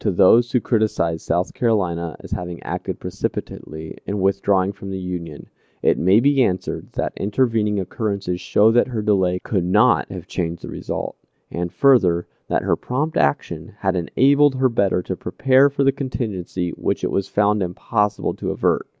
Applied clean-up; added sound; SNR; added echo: none; none; none; none.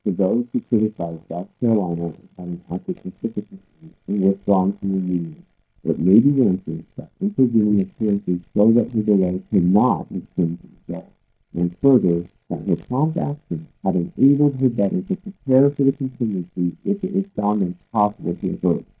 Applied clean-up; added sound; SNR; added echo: neural mask model DeepFilterNet 3.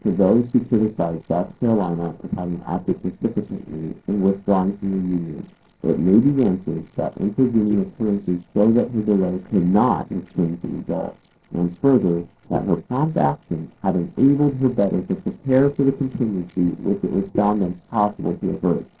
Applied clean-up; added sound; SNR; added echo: neural separator model SepFormer DNS4.